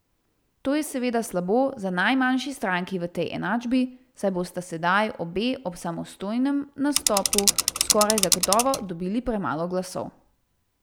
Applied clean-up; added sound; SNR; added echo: none; Mechanisms / Bicycle; -1 dB; none.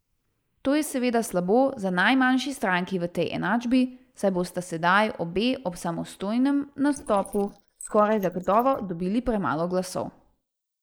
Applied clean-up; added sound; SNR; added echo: neural mask model Resemble Enhance denoiser.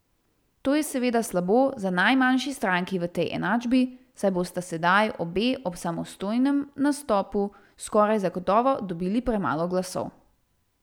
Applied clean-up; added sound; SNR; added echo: none; none; none; none.